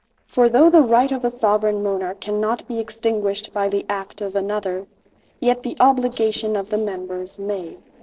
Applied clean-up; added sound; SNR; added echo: neural separator model SepFormer DNS4.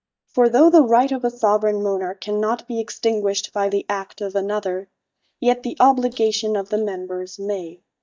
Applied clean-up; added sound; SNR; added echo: neural mask model DeepFilterNet 3.